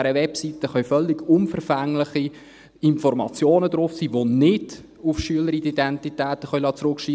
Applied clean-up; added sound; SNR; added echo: none; none; none; none.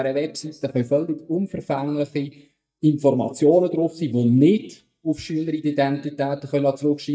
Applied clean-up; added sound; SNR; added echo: neural mask model DeepFilterNet 3.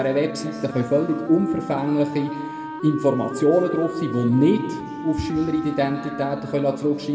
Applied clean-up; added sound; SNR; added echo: none; Wind instrument, woodwind instrument; 12 dB; reverberation time 1.6 s.